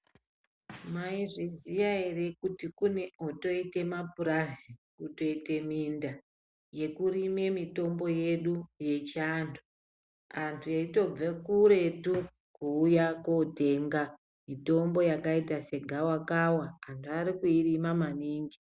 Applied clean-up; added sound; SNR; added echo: none; none; none; none.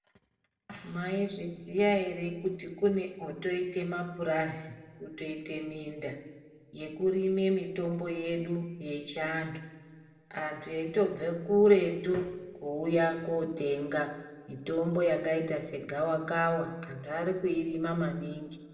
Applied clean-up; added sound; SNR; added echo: none; none; none; reverberation time 1.7 s.